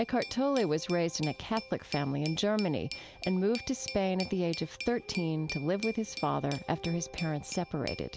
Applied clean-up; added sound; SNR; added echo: none; Glass; 14 dB; none.